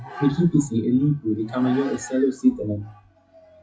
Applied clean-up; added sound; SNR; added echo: classical method WPE with log-MMSE.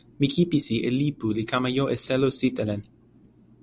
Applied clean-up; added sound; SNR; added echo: none; none; none; none.